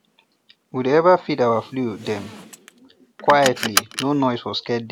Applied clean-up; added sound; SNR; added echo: none; Car; 10 dB; none.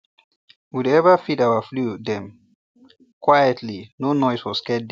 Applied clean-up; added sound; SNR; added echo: none; none; none; none.